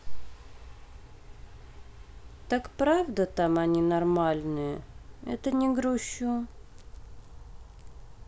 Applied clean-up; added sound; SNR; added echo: none; none; none; none.